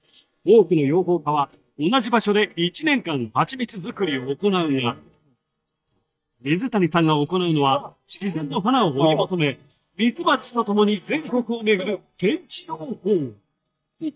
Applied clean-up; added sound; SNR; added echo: neural mask model DeepFilterNet 3.